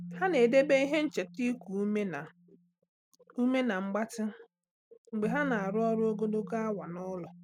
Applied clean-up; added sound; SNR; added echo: neural mask model RNNoise.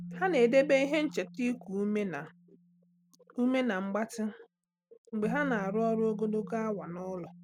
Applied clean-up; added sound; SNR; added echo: none; Keyboard (musical); 15 dB; none.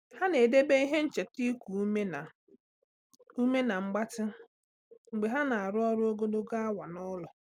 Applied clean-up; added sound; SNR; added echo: none; none; none; none.